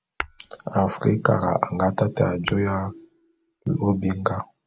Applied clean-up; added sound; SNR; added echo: none; Tap / Hammer; 18 dB; none.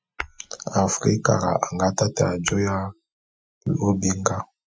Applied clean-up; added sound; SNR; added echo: classical method Wiener filter.